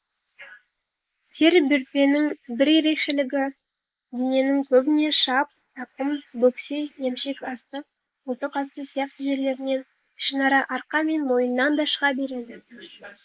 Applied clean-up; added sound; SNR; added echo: neural mask model Resemble Enhance denoiser.